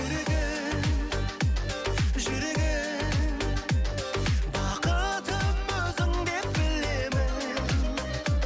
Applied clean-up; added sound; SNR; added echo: none; none; none; none.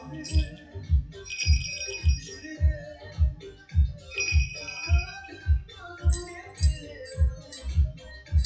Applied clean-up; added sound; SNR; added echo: classical method WPE with log-MMSE.